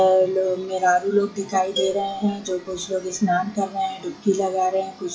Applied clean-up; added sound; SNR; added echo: classical method WPE with log-MMSE.